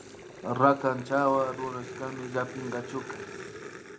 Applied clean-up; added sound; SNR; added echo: none; Growling; 12 dB; reverberation time 0.3 s.